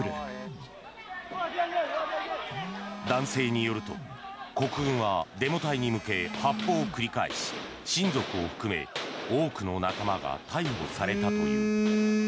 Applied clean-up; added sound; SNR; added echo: none; Telephone; 4 dB; none.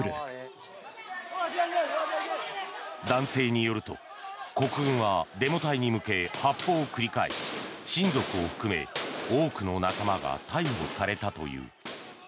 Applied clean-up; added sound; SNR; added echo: none; none; none; none.